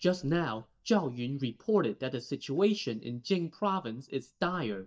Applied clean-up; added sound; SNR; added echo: neural mask model DeepFilterNet 3.